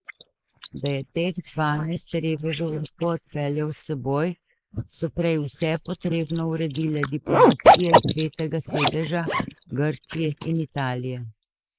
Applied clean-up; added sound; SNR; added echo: neural mask model Resemble Enhance denoiser.